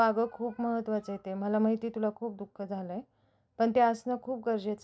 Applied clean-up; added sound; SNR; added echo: none; none; none; none.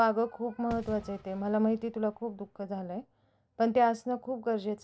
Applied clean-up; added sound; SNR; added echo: none; Fireworks; 18 dB; none.